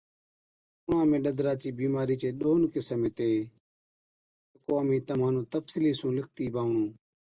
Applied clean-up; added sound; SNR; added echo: none; none; none; none.